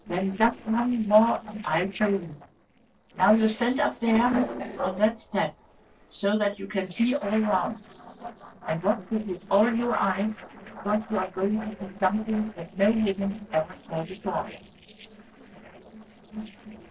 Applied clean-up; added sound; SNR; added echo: neural separator model SepFormer DNS4.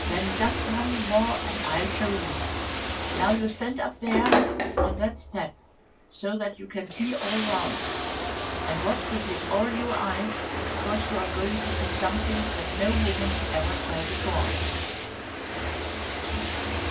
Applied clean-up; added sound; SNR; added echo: none; Bathtub (filling or washing); -2 dB; reverberation time 0.2 s.